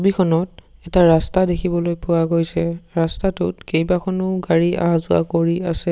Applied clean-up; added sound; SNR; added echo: none; none; none; none.